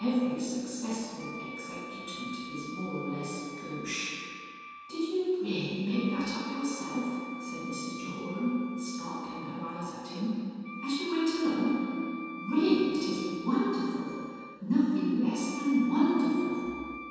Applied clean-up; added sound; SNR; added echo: none; Wind instrument, woodwind instrument; 14 dB; reverberation time 2.1 s.